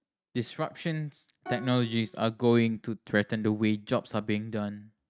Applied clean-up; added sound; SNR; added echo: neural mask model RNNoise.